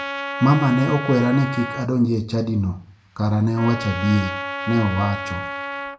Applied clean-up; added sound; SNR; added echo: none; Trumpet; 9 dB; reverberation time 0.4 s.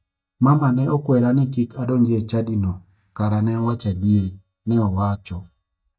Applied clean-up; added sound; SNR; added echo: neural mask model DeepFilterNet 3.